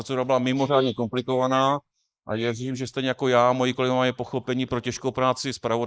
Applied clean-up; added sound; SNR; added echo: neural mask model Resemble Enhance denoiser.